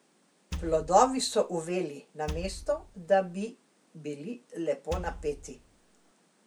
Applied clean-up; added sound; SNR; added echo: none; Wood; 10 dB; none.